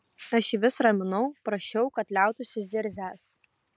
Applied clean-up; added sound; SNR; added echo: none; none; none; none.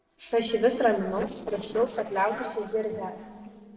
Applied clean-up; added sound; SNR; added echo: neural separator model SepFormer DNS4.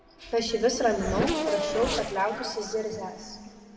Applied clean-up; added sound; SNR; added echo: none; Race car, auto racing / Accelerating, revving, vroom; 5 dB; reverberation time 1.8 s.